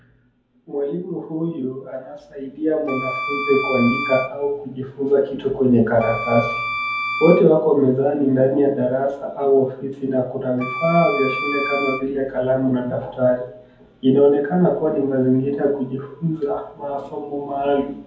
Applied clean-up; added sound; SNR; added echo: none; Wind instrument, woodwind instrument; 7 dB; reverberation time 0.5 s.